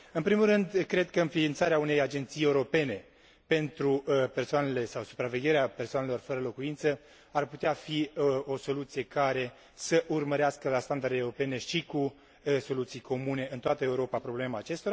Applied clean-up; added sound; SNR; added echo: none; none; none; none.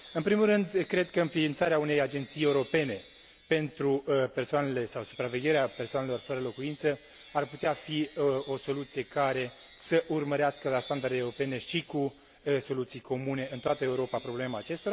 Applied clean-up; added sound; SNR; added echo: none; Wind chime; 10 dB; none.